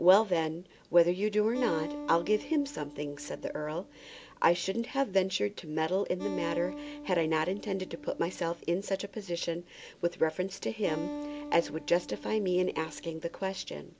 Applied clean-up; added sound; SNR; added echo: none; Acoustic guitar; 14 dB; none.